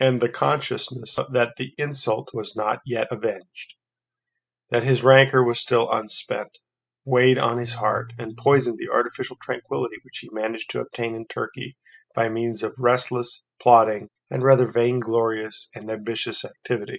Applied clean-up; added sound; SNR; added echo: classical method spectral subtraction.